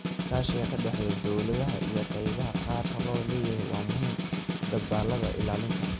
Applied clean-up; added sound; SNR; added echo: none; Snare drum; 0 dB; none.